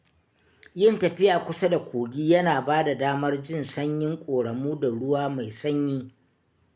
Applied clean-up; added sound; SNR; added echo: none; none; none; none.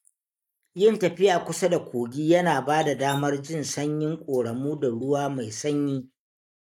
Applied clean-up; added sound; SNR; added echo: neural mask model Resemble Enhance denoiser.